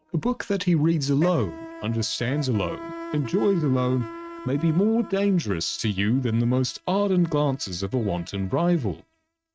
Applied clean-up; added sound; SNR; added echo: neural mask model RNNoise.